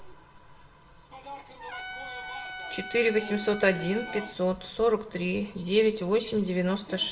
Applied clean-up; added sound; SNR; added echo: none; Trumpet; 11 dB; reverberation time 0.5 s.